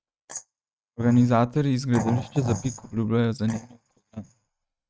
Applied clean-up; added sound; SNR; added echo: neural mask model RNNoise.